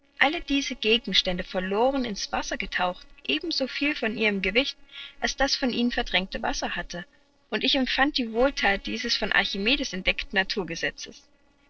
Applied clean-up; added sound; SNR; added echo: neural separator model SepFormer DNS4.